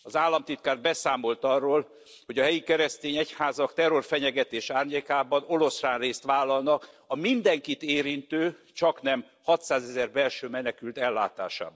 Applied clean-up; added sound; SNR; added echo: none; none; none; none.